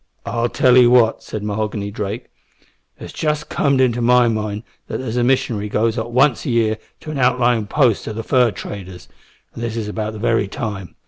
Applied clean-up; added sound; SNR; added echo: none; none; none; none.